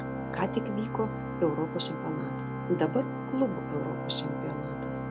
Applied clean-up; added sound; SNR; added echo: none; Organ; 2 dB; none.